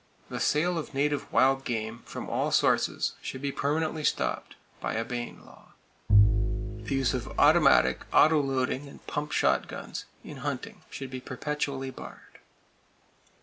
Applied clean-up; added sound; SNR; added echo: none; Bowed string instrument; -1 dB; none.